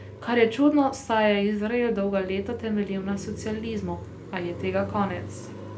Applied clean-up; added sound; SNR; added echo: none; Car passing by; 13 dB; none.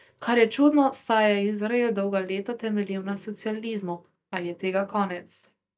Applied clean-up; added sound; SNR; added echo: neural mask model DeepFilterNet 3.